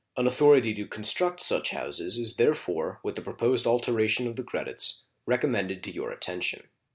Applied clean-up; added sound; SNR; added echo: none; none; none; none.